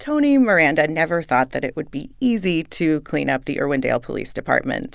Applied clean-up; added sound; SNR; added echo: none; none; none; none.